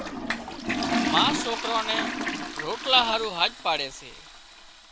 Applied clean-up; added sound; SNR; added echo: none; Toilet flush; 3 dB; none.